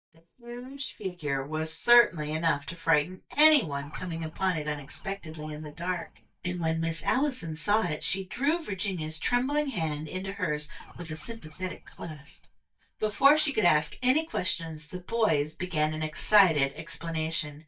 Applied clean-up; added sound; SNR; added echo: neural mask model DeepFilterNet 3.